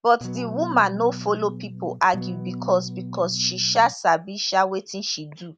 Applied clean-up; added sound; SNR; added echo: none; Electric guitar / Strum; 10 dB; none.